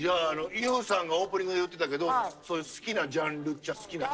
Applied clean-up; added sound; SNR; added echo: neural separator model SepFormer DNS4.